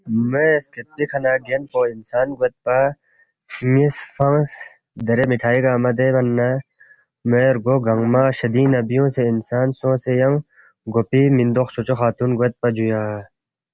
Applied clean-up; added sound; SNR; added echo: none; none; none; none.